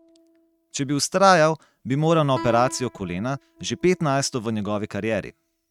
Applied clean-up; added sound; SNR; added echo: neural mask model RNNoise.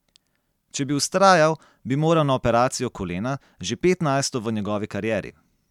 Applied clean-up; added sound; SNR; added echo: none; none; none; none.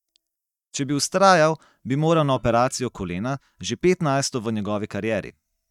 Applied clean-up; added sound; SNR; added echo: neural mask model DeepFilterNet 3.